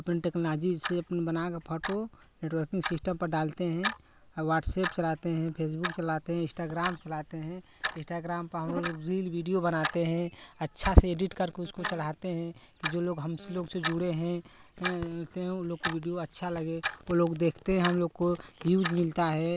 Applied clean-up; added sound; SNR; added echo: none; Clock; 11 dB; none.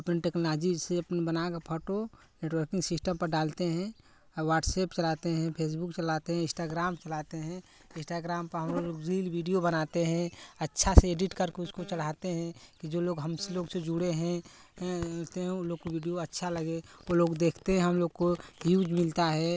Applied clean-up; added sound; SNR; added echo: none; none; none; none.